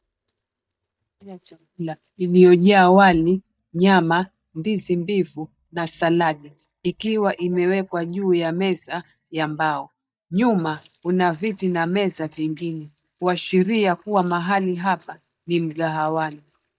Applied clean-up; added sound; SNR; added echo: neural mask model DeepFilterNet 3.